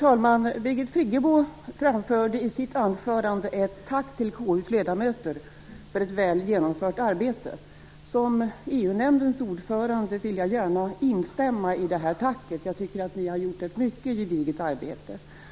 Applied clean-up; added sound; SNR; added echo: none; none; none; none.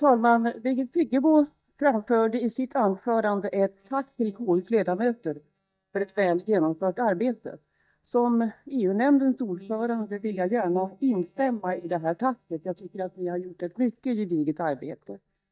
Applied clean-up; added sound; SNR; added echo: neural mask model DeepFilterNet 3.